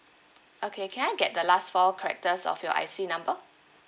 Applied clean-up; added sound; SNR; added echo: none; none; none; none.